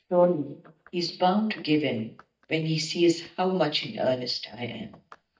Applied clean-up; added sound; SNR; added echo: neural mask model DeepFilterNet 3.